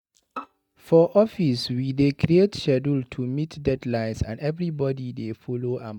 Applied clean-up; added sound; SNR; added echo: neural mask model DeepFilterNet 3.